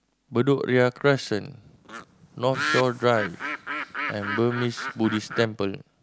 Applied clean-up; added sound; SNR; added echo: none; Bird; 7 dB; none.